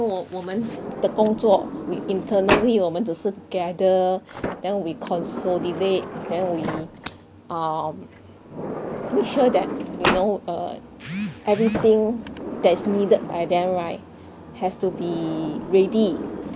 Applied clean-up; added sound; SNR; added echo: none; Sliding door; 8 dB; none.